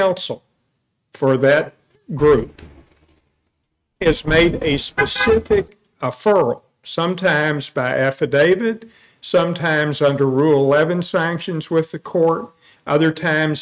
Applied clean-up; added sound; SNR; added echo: neural mask model RNNoise.